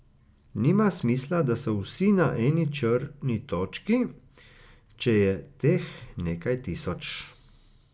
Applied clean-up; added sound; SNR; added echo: none; none; none; none.